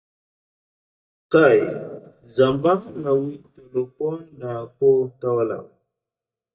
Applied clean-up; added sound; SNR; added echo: neural mask model DeepFilterNet 3.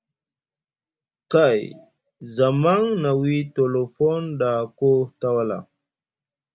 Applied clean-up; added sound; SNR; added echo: none; none; none; none.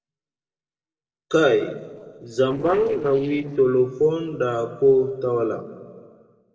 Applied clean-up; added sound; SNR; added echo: neural separator model SepFormer DNS4.